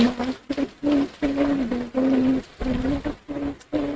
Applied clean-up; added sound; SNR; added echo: neural mask model RNNoise.